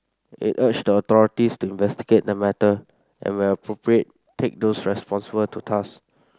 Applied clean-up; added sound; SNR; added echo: none; none; none; none.